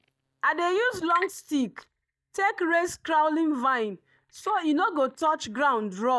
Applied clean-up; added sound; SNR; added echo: neural mask model DeepFilterNet 3.